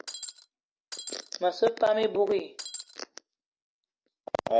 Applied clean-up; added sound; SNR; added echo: none; Shatter; 10 dB; none.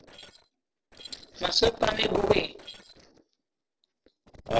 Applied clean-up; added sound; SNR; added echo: neural separator model SepFormer DNS4.